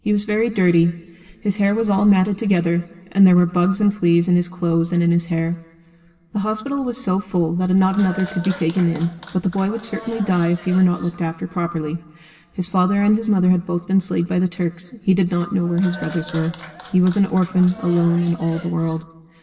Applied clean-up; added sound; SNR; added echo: none; Applause / Clapping; 16 dB; reverberation time 2.8 s.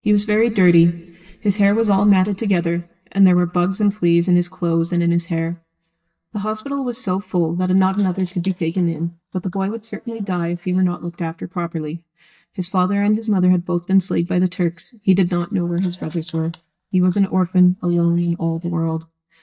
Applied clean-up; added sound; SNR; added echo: neural mask model DeepFilterNet 3.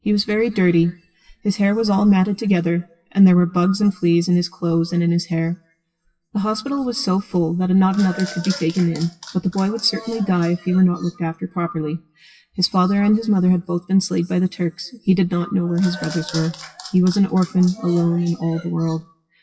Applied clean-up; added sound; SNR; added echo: classical method WPE with log-MMSE.